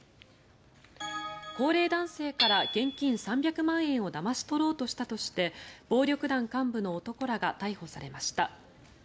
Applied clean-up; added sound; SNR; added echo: none; Hammer / Chink, clink; 6 dB; none.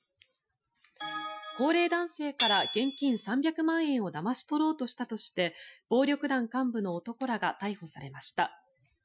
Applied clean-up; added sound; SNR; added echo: classical method Wiener filter.